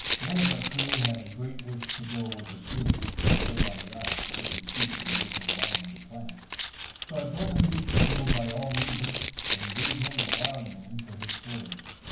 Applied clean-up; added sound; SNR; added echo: none; Crumpling, crinkling; -3 dB; reverberation time 0.9 s.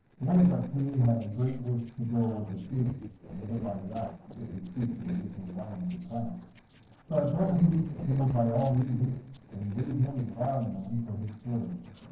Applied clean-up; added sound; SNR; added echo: neural separator model SepFormer DNS4.